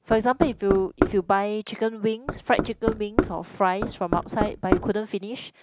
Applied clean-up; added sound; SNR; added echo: none; Knock; 2 dB; none.